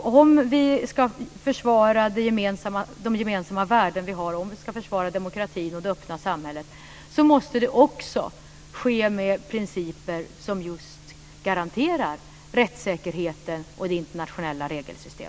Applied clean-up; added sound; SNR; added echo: none; none; none; none.